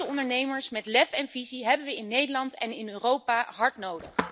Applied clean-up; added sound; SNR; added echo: none; Skateboard; 14 dB; none.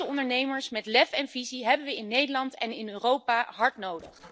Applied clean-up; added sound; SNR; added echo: neural separator model SepFormer DNS4.